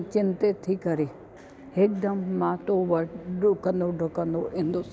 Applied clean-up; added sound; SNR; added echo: none; none; none; none.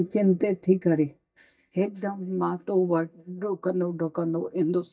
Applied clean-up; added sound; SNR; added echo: neural mask model DeepFilterNet 3.